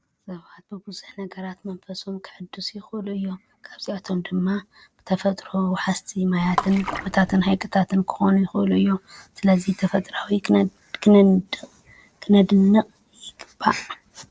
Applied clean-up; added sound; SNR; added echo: neural separator model SepFormer DNS4.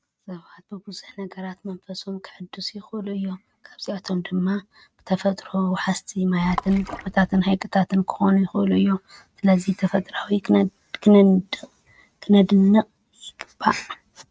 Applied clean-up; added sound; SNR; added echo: neural mask model RNNoise.